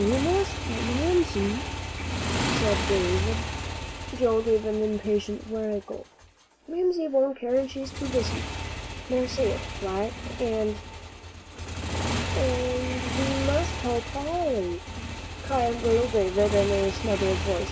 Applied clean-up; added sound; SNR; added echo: none; Motorcycle; 4 dB; none.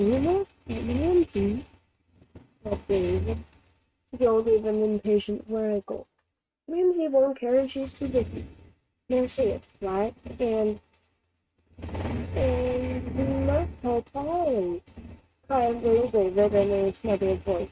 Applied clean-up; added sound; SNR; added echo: neural mask model RNNoise.